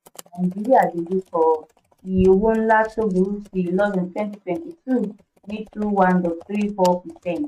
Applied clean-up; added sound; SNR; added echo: neural mask model RNNoise.